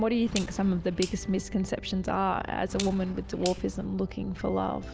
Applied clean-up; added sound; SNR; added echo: none; Clock; 14 dB; none.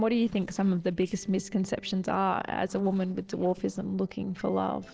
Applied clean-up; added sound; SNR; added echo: neural separator model SepFormer DNS4.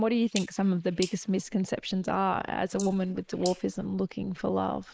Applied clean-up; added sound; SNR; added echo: neural mask model Resemble Enhance denoiser.